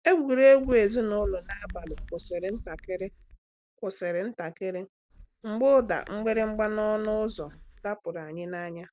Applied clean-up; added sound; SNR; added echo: neural mask model DeepFilterNet 3.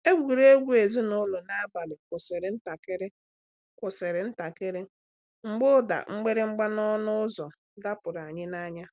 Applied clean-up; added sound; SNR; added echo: none; none; none; none.